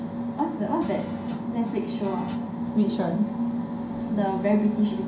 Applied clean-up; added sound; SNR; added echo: none; Guitar; 15 dB; reverberation time 0.4 s.